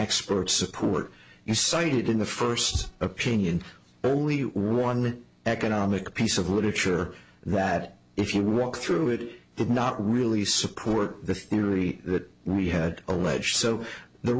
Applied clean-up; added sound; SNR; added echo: none; none; none; none.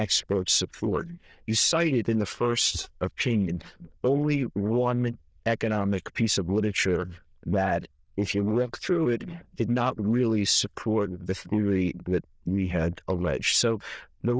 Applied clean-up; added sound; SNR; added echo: neural diffusion model UNIVERSE++.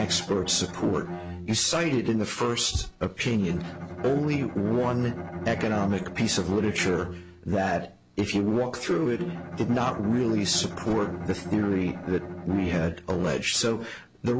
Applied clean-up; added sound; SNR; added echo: none; Bowed string instrument; 11 dB; none.